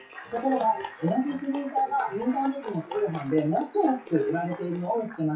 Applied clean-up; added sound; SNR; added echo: classical method WPE with log-MMSE.